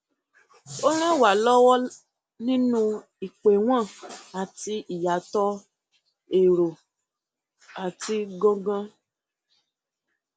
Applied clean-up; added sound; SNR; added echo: none; none; none; none.